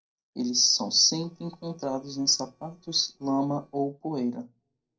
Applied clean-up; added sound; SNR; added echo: neural separator model SepFormer DNS4.